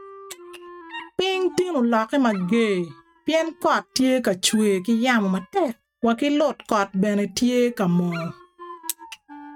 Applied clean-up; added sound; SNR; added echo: neural mask model RNNoise.